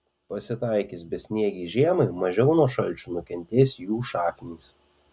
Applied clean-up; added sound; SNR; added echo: none; none; none; none.